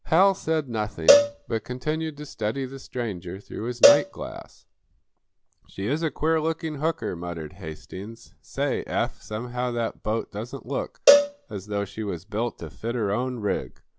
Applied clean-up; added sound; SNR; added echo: none; Cowbell; -3 dB; none.